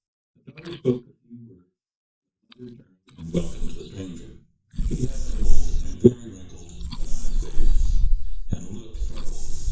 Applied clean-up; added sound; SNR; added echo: neural mask model DeepFilterNet 3.